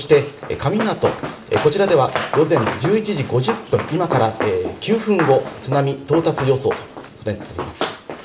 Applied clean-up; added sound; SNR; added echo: none; Run; 8 dB; reverberation time 1.6 s.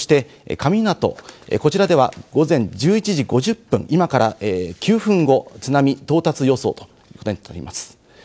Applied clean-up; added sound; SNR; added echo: none; none; none; none.